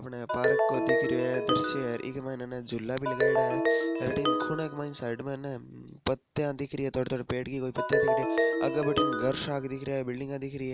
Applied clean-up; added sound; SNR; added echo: none; Ringtone; -4 dB; none.